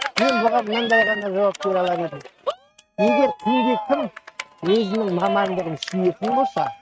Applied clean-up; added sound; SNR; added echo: neural mask model RNNoise.